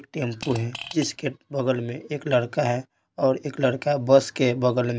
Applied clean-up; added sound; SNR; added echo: none; Fart; 15 dB; none.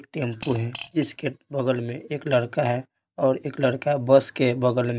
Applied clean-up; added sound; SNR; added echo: neural mask model DeepFilterNet 3.